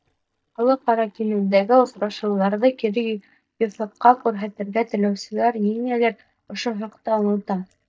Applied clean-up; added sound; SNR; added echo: neural mask model DeepFilterNet 3.